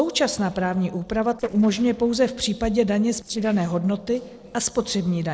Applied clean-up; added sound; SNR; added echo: neural separator model SepFormer DNS4.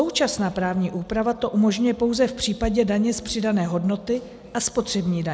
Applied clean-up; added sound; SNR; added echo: none; none; none; none.